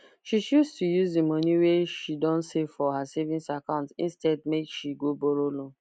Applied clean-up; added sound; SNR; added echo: none; none; none; none.